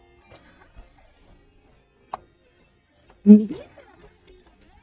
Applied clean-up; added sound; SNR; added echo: neural mask model DeepFilterNet 3.